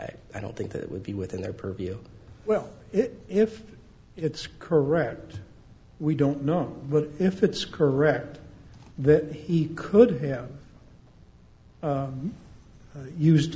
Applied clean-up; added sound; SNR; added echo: none; none; none; none.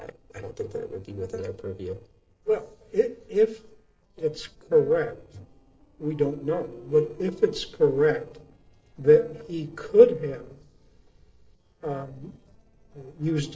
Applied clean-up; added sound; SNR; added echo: neural separator model SepFormer DNS4.